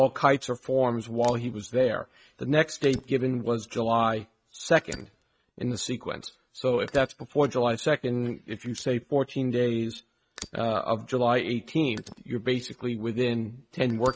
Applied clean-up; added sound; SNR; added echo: neural mask model RNNoise.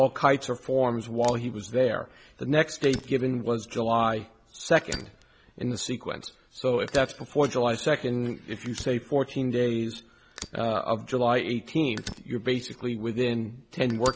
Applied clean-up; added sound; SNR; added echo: none; Fire; 19 dB; none.